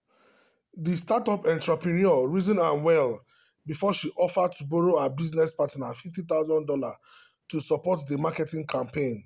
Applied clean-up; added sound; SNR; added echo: none; none; none; none.